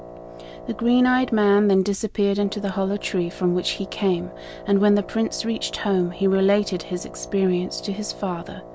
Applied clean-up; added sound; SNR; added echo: none; Wind instrument, woodwind instrument; 17 dB; none.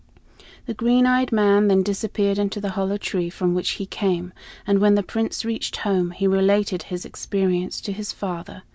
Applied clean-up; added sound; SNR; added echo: none; none; none; none.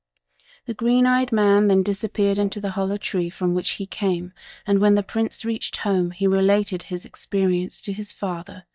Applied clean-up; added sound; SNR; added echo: neural mask model DeepFilterNet 3.